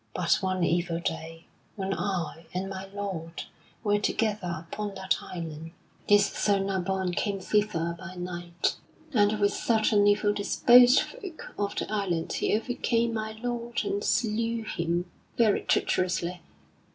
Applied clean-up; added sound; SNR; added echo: none; none; none; none.